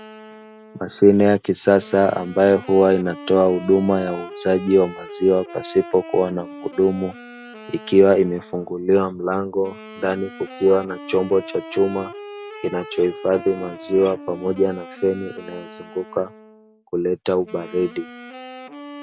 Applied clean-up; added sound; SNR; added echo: none; Wind instrument, woodwind instrument; 17 dB; none.